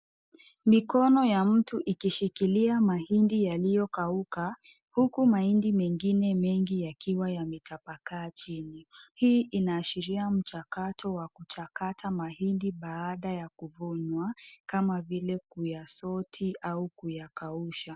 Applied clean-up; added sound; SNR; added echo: none; none; none; none.